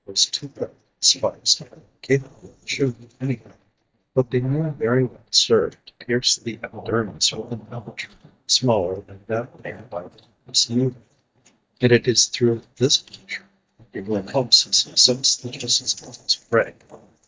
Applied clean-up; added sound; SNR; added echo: neural mask model DeepFilterNet 3.